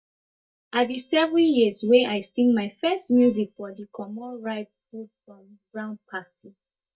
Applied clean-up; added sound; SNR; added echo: neural mask model DeepFilterNet 3.